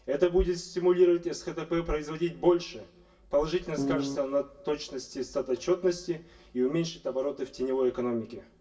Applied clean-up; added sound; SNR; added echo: none; Piano; 1 dB; reverberation time 0.1 s.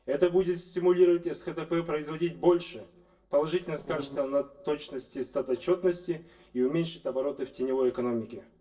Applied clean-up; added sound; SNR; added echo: neural separator model SepFormer DNS4.